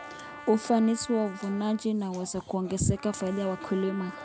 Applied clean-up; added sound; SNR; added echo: none; Trumpet; 17 dB; none.